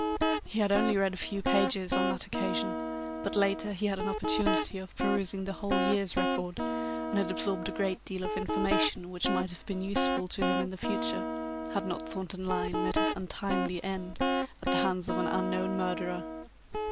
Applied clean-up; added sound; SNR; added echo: none; Guitar; -1 dB; none.